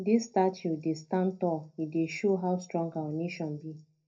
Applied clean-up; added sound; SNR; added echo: none; none; none; reverberation time 0.4 s.